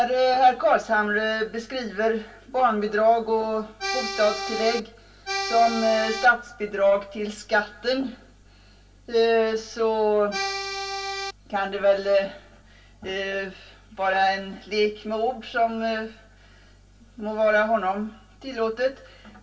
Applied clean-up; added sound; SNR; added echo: none; Accordion; 5 dB; reverberation time 0.2 s.